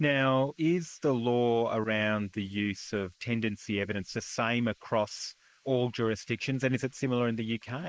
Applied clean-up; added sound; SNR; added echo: neural mask model Resemble Enhance denoiser.